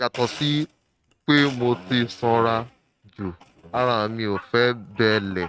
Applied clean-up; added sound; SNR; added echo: neural mask model RNNoise.